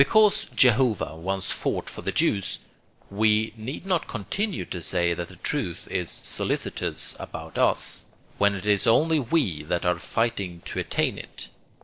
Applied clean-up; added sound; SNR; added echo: neural separator model SepFormer DNS4.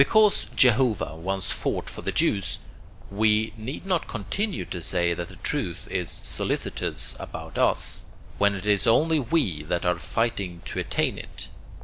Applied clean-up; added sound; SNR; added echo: none; Bird; 13 dB; none.